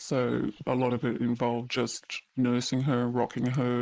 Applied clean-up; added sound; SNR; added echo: neural mask model Resemble Enhance denoiser.